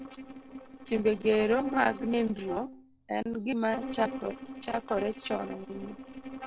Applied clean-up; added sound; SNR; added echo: neural separator model SepFormer DNS4.